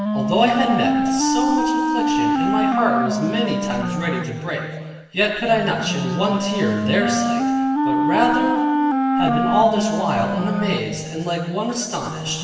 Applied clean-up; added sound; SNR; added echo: none; Wind instrument, woodwind instrument; -1 dB; reverberation time 1.2 s.